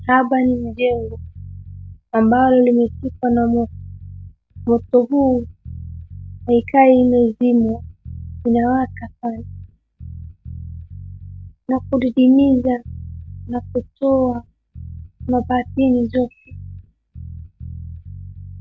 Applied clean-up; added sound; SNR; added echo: none; Bass guitar; 15 dB; none.